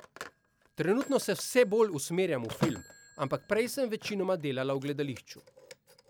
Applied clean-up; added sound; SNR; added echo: none; Telephone; 13 dB; none.